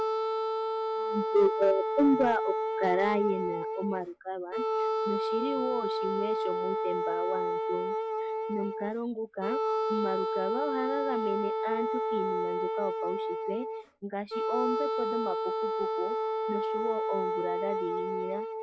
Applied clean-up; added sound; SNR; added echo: none; Wind instrument, woodwind instrument; -2 dB; none.